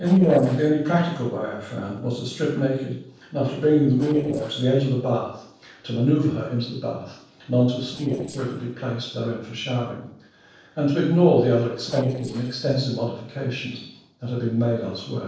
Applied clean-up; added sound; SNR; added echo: neural separator model SepFormer DNS4.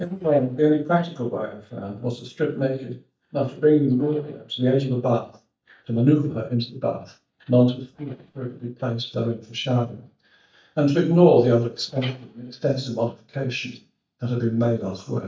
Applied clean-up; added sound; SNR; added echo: neural mask model DeepFilterNet 3.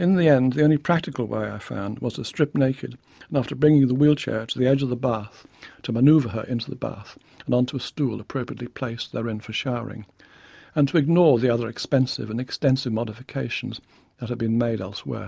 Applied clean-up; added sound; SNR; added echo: none; none; none; none.